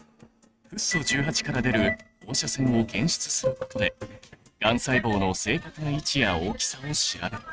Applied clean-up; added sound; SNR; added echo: neural mask model RNNoise.